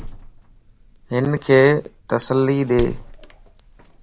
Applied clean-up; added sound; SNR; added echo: none; Door; 15 dB; none.